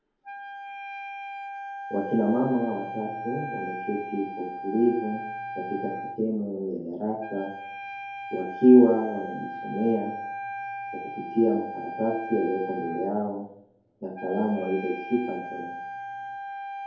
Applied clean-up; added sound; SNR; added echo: none; Wind instrument, woodwind instrument; 9 dB; reverberation time 2.3 s.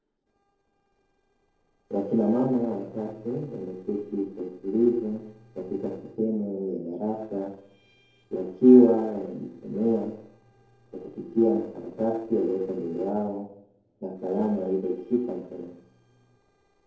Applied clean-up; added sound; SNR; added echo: neural separator model SepFormer DNS4.